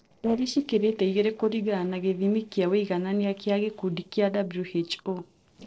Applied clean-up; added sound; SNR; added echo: neural separator model SepFormer DNS4.